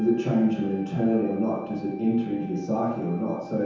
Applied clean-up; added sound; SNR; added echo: none; Wind instrument, woodwind instrument; 20 dB; reverberation time 0.9 s.